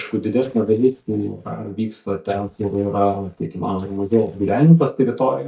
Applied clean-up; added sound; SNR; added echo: neural mask model DeepFilterNet 3.